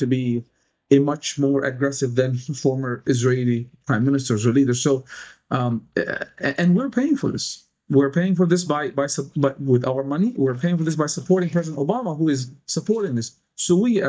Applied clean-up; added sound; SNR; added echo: neural mask model DeepFilterNet 3.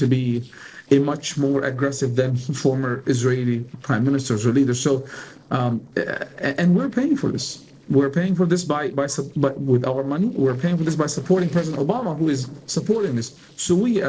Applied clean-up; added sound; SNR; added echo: neural separator model SepFormer DNS4.